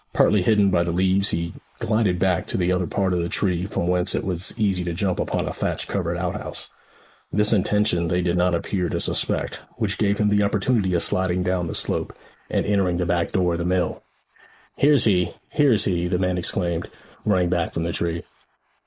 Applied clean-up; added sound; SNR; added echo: neural mask model Resemble Enhance denoiser.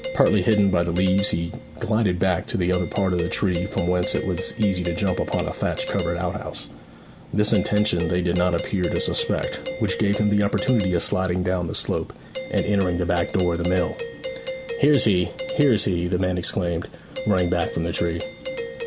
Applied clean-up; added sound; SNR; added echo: none; Doorbell; 10 dB; none.